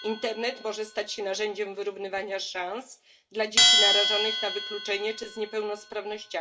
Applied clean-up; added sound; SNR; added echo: none; Bell; -3 dB; reverberation time 0.2 s.